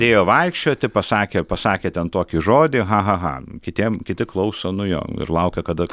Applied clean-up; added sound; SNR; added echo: none; none; none; none.